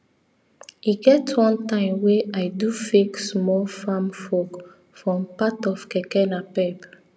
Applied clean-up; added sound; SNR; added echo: none; none; none; none.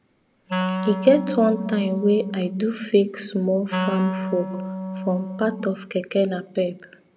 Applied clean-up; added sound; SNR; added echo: none; Wind instrument, woodwind instrument; 6 dB; none.